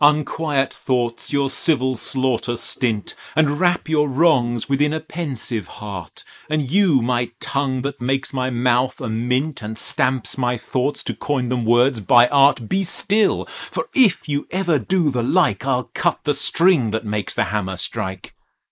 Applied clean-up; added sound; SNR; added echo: neural mask model Resemble Enhance denoiser.